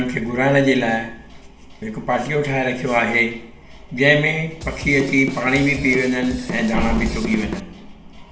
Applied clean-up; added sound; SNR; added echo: none; Drum / Drum kit; 10 dB; reverberation time 0.7 s.